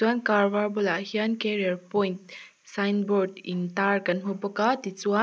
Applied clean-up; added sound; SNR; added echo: none; none; none; none.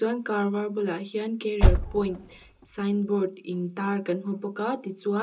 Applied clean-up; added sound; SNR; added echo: none; Car; -3 dB; reverberation time 0.2 s.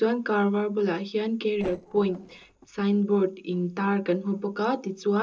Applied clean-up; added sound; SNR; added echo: neural separator model SepFormer DNS4.